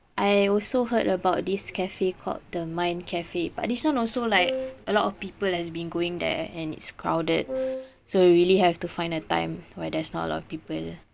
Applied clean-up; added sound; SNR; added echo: none; Wind instrument, woodwind instrument; 6 dB; none.